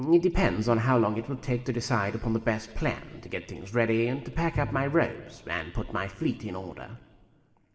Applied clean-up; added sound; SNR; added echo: none; Piano; 12 dB; reverberation time 1.8 s.